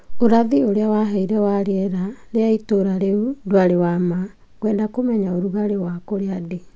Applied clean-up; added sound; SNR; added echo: none; none; none; none.